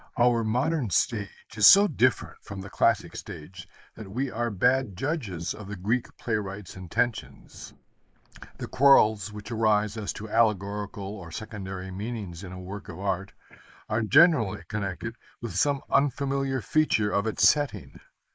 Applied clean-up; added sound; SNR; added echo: neural mask model Resemble Enhance denoiser.